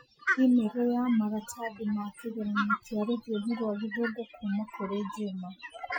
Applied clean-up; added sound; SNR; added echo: classical method Wiener filter.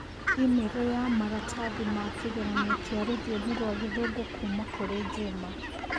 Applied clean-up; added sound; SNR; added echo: none; Fowl; 4 dB; none.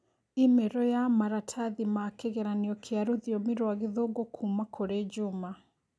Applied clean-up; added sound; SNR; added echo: none; none; none; none.